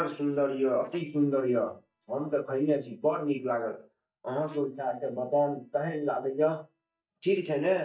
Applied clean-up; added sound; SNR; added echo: neural mask model DeepFilterNet 3.